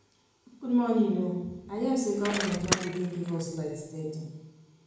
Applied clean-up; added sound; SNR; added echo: none; Bicycle; 6 dB; reverberation time 0.9 s.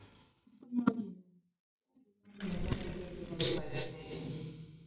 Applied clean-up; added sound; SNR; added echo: neural mask model DeepFilterNet 3.